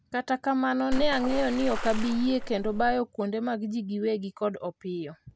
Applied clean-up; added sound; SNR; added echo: none; Water / Splash, splatter; 2 dB; none.